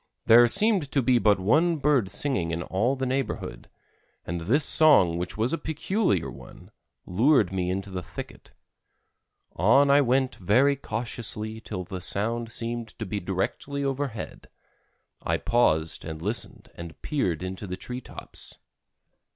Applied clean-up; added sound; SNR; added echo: none; none; none; none.